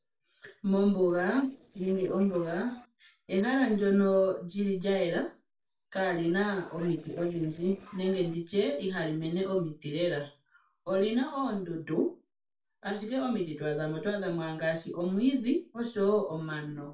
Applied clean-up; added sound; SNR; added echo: neural separator model SepFormer DNS4.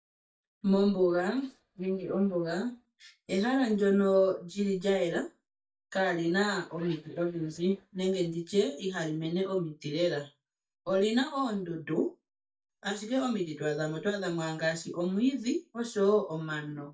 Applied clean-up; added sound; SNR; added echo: neural mask model DeepFilterNet 3.